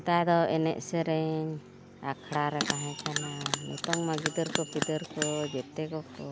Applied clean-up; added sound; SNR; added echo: none; Bell; 5 dB; none.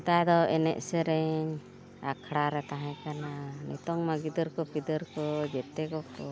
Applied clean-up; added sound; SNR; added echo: none; none; none; none.